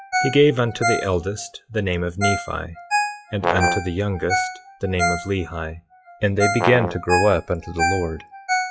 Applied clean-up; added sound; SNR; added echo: classical method log-MMSE.